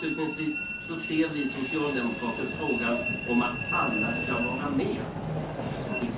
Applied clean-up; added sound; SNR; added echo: none; Train; 2 dB; reverberation time 0.2 s.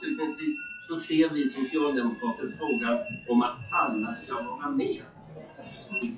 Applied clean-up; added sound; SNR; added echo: classical method WPE with log-MMSE.